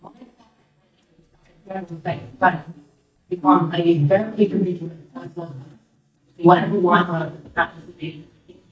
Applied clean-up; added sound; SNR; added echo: neural mask model DeepFilterNet 3.